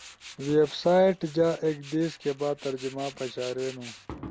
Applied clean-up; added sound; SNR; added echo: none; Tools; 17 dB; none.